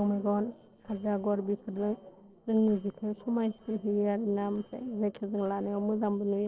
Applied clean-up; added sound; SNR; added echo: neural separator model SepFormer DNS4.